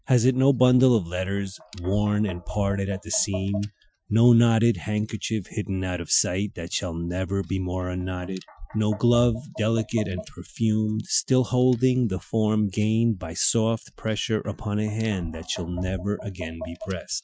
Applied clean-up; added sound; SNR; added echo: classical method Wiener filter.